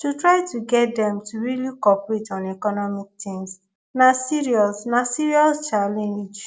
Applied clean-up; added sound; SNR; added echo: none; none; none; none.